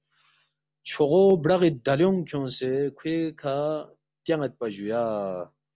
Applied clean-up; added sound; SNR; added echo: none; none; none; none.